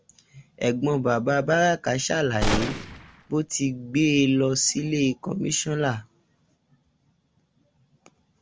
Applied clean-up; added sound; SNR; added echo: none; Gunshot, gunfire; 3 dB; none.